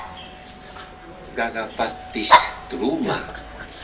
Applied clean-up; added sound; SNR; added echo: none; Dog; -3 dB; reverberation time 0.2 s.